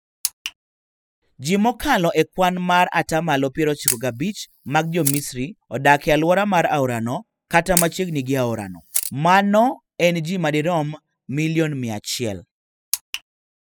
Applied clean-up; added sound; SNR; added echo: classical method spectral subtraction.